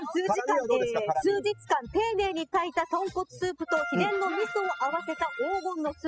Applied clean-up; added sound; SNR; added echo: classical method spectral subtraction.